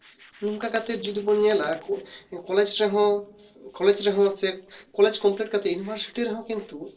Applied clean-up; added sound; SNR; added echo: neural separator model SepFormer DNS4.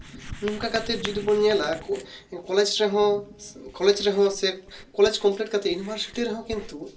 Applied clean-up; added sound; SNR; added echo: none; Writing; 18 dB; reverberation time 0.3 s.